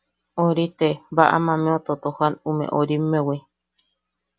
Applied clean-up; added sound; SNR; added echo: none; none; none; none.